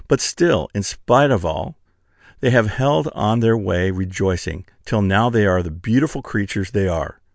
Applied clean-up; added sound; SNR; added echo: none; none; none; none.